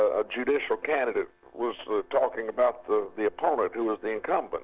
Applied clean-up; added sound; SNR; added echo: neural separator model SepFormer DNS4.